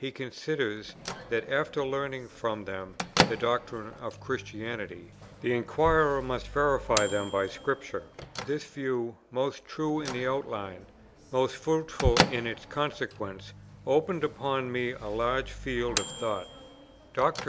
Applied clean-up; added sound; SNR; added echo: none; Microwave oven / Bell; 7 dB; none.